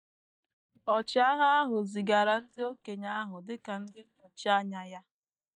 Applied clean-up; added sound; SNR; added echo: neural mask model DeepFilterNet 3.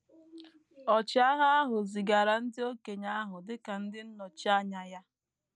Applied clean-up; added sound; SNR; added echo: none; none; none; none.